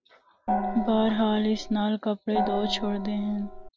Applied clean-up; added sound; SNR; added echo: none; Gong; 4 dB; none.